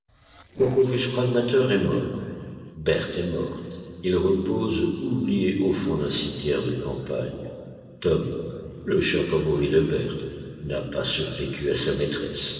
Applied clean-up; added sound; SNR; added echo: neural separator model SepFormer DNS4.